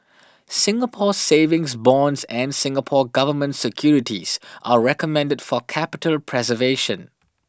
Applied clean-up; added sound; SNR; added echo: none; none; none; none.